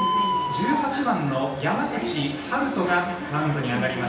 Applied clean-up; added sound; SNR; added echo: none; Bird; 6 dB; reverberation time 0.9 s.